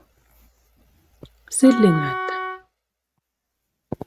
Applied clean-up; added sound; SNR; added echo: neural mask model RNNoise.